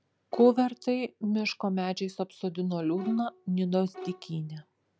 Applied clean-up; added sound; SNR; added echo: none; Bowed string instrument; 16 dB; none.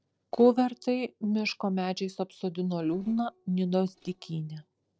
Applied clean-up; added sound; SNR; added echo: neural separator model SepFormer DNS4.